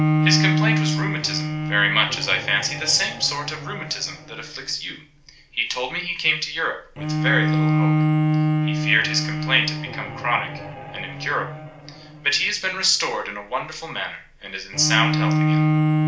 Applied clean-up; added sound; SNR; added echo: none; Bowed string instrument; -1 dB; reverberation time 0.4 s.